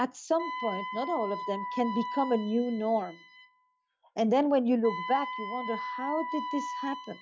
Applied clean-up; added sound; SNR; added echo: classical method log-MMSE.